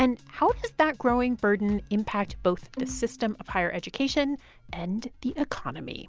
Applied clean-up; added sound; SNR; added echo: none; Bowed string instrument; 13 dB; none.